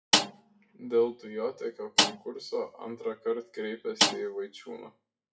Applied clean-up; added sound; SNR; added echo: classical method WPE with log-MMSE.